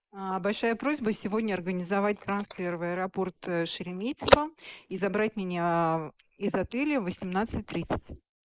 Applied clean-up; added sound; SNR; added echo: neural mask model Resemble Enhance denoiser.